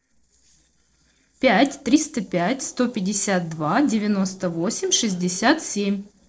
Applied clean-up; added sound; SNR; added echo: neural separator model SepFormer DNS4.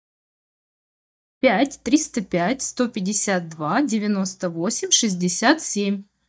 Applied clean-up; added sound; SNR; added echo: neural mask model DeepFilterNet 3.